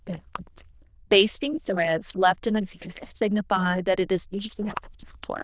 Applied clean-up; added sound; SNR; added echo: neural diffusion model UNIVERSE++.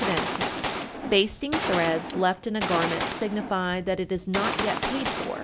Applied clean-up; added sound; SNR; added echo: none; Gunshot, gunfire; 2 dB; none.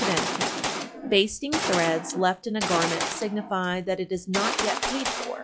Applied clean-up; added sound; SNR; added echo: classical method log-MMSE.